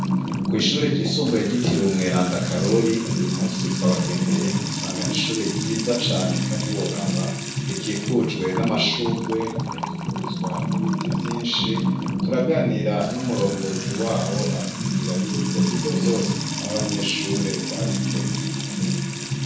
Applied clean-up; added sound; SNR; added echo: none; Trickle, dribble / Water tap, faucet / Music; -1 dB; reverberation time 0.6 s.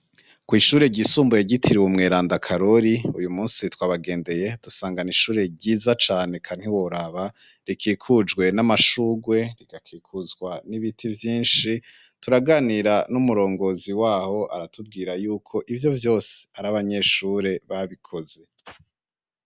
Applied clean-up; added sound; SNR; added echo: none; none; none; none.